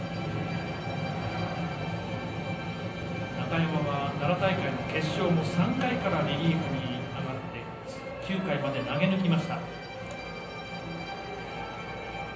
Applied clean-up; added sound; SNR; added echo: none; Bowed string instrument; 15 dB; reverberation time 0.6 s.